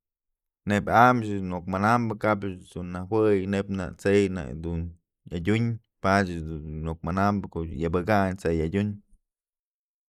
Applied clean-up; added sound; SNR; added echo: neural mask model Resemble Enhance denoiser.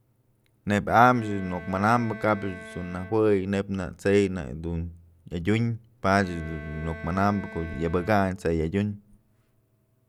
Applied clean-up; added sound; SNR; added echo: none; Bowed string instrument; 18 dB; none.